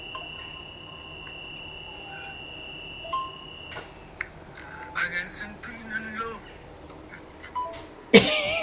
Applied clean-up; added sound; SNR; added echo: none; Train; 12 dB; none.